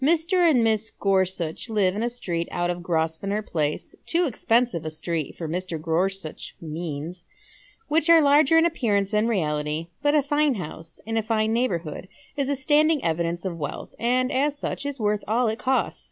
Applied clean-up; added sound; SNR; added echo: none; none; none; none.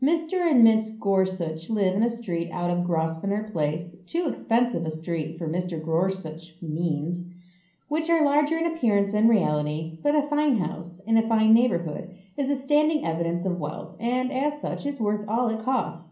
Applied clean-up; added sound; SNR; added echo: none; none; none; reverberation time 0.6 s.